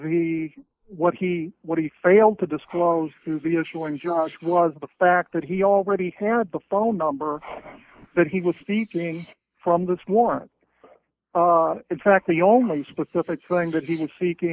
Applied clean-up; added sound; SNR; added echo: neural mask model Resemble Enhance denoiser.